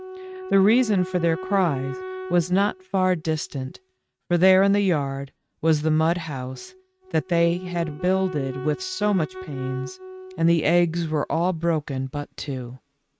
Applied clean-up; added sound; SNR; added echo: neural mask model RNNoise.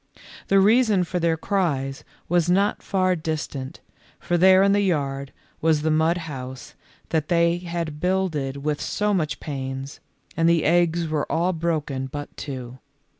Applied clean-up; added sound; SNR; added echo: none; none; none; none.